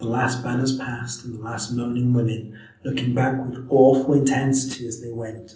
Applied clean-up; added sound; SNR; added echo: neural separator model SepFormer DNS4.